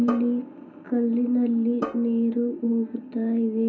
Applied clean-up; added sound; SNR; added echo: none; Drum; 16 dB; reverberation time 0.4 s.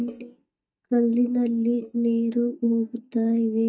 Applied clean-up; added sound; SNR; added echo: neural mask model DeepFilterNet 3.